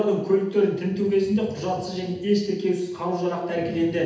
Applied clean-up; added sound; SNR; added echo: none; none; none; reverberation time 0.8 s.